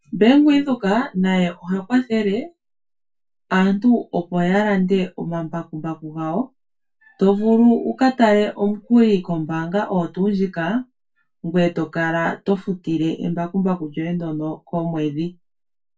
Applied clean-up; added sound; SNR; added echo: none; none; none; reverberation time 0.2 s.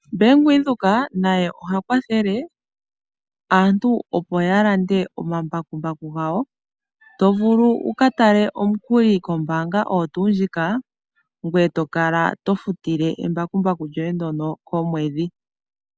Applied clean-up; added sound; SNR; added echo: none; none; none; none.